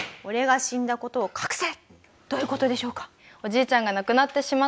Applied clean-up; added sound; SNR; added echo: none; none; none; none.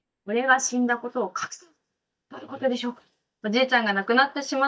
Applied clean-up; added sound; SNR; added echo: neural mask model DeepFilterNet 3.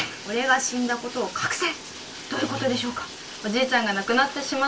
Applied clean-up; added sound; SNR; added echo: none; Bathtub (filling or washing); 13 dB; reverberation time 0.2 s.